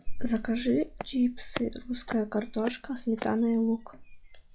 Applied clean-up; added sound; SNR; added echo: classical method log-MMSE.